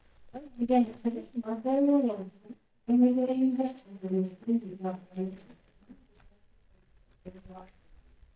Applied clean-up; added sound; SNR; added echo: neural mask model DeepFilterNet 3.